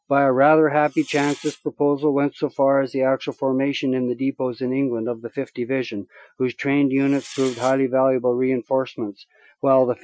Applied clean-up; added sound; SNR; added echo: classical method Wiener filter.